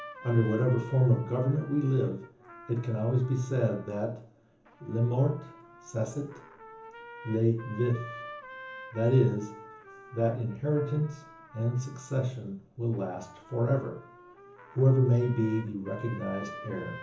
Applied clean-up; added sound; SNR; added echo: none; Trumpet; 18 dB; reverberation time 0.7 s.